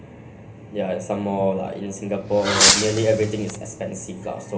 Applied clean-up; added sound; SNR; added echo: none; Fireworks; -2 dB; reverberation time 0.3 s.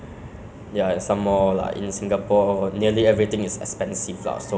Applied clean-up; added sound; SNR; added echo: none; none; none; none.